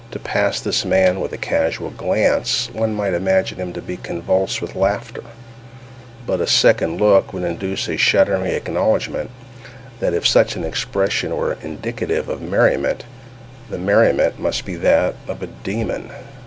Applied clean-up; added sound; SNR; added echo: none; Bass drum; 16 dB; none.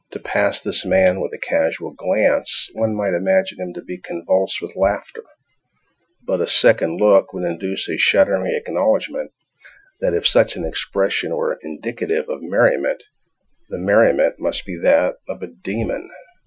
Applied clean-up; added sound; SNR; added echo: classical method Wiener filter.